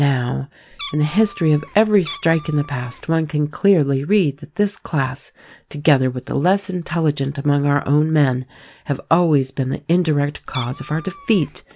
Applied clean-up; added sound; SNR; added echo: none; Meow; 17 dB; none.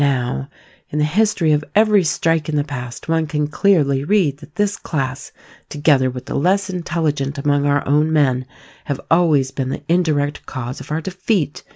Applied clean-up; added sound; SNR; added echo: none; none; none; none.